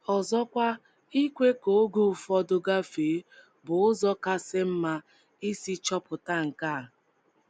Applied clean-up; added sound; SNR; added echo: none; none; none; none.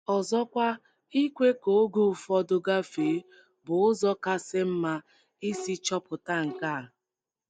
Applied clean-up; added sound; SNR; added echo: neural mask model DeepFilterNet 3.